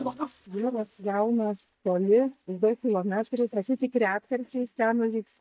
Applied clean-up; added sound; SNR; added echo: neural mask model DeepFilterNet 3.